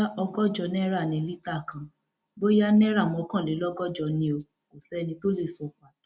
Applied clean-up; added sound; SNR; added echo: none; none; none; none.